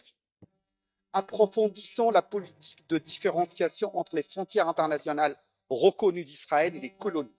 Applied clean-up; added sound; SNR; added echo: neural mask model DeepFilterNet 3.